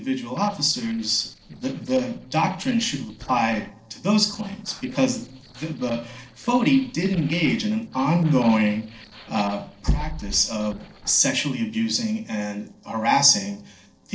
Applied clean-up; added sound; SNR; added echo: neural separator model SepFormer DNS4.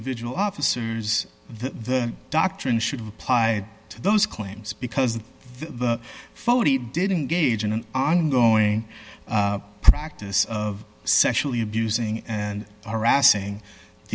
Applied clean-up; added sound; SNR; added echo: none; none; none; none.